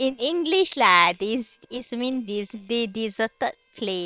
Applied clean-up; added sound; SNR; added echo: neural separator model SepFormer WHAM!.